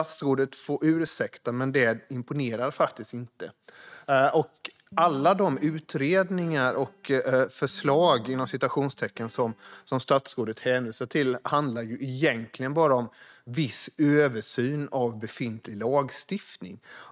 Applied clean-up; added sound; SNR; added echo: neural mask model RNNoise.